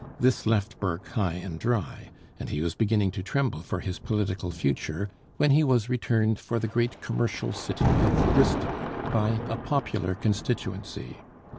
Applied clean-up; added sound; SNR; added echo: none; Thunder; 6 dB; none.